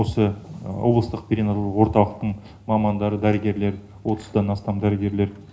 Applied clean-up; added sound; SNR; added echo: none; none; none; none.